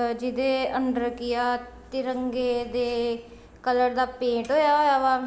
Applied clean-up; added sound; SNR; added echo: none; none; none; none.